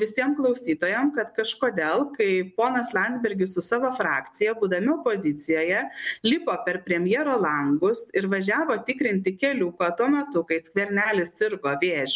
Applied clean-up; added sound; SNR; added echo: none; none; none; none.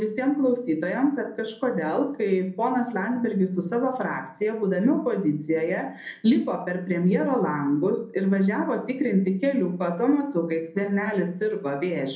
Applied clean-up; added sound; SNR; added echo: none; none; none; reverberation time 0.6 s.